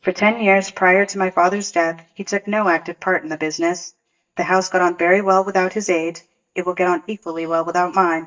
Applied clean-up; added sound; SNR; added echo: neural mask model DeepFilterNet 3.